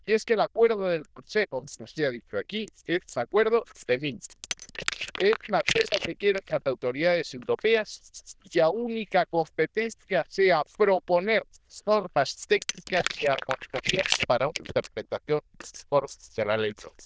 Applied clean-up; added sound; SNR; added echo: neural diffusion model UNIVERSE++.